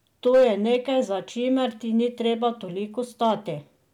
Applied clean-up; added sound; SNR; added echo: none; none; none; none.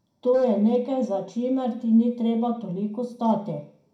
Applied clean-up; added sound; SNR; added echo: none; none; none; reverberation time 0.5 s.